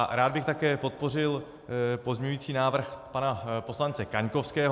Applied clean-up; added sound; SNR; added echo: none; none; none; none.